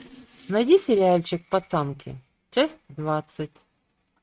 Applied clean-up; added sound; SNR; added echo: neural mask model RNNoise.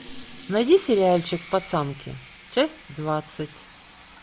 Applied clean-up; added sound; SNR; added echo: none; Sink (filling or washing) / Water tap, faucet; 20 dB; none.